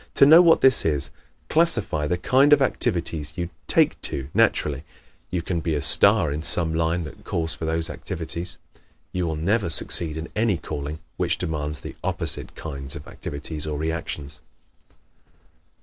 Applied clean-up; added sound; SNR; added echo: none; none; none; none.